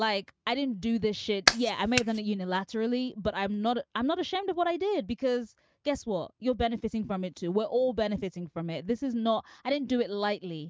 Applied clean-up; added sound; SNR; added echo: neural mask model RNNoise.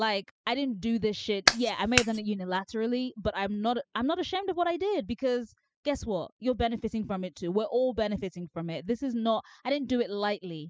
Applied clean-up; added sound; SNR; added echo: classical method spectral subtraction.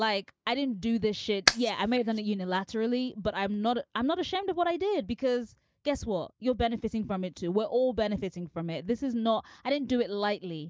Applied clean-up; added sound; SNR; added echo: neural mask model DeepFilterNet 3.